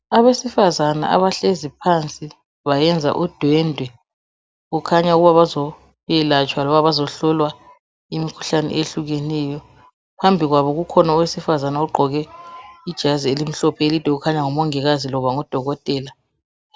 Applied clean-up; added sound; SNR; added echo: none; none; none; none.